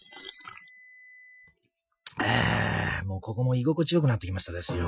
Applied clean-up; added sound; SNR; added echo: classical method Wiener filter.